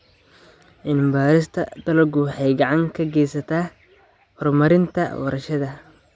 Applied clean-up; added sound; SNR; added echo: none; none; none; none.